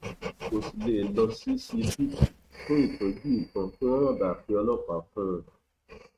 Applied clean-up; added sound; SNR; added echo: neural mask model RNNoise.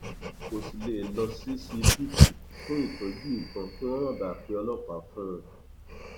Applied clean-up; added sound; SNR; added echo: none; Dog; -5 dB; none.